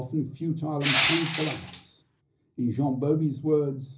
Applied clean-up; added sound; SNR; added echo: none; Crushing; -2 dB; reverberation time 0.5 s.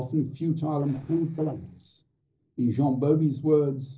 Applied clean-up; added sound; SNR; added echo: neural separator model SepFormer DNS4.